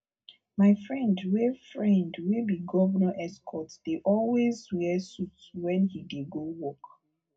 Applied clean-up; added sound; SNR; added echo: none; none; none; reverberation time 0.2 s.